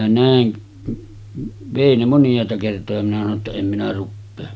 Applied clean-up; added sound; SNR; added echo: none; none; none; none.